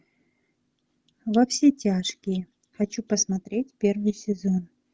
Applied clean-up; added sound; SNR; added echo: none; none; none; none.